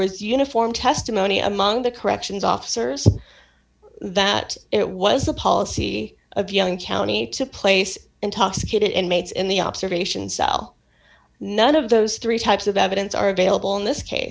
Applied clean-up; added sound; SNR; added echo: none; none; none; none.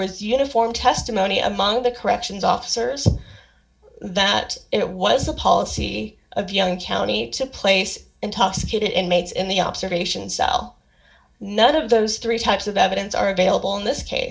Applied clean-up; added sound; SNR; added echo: none; none; none; reverberation time 0.2 s.